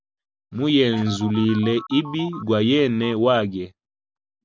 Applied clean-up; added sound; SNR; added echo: none; Telephone; 17 dB; none.